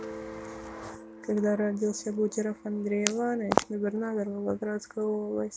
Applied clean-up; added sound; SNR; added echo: none; Guitar; 17 dB; none.